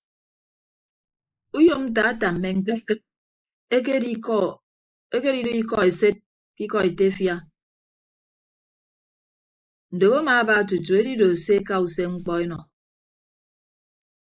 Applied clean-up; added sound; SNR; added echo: neural mask model Resemble Enhance denoiser.